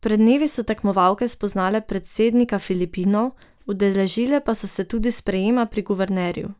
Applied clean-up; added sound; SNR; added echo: none; none; none; none.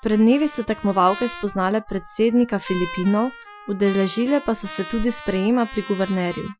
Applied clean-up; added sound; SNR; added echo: classical method Wiener filter.